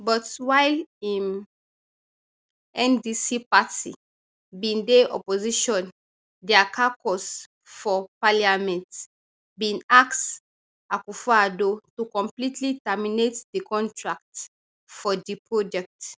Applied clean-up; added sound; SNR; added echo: none; none; none; none.